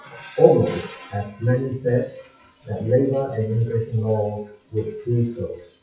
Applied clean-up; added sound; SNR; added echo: classical method WPE with log-MMSE.